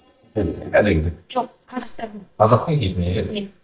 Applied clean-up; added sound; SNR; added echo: neural mask model DeepFilterNet 3.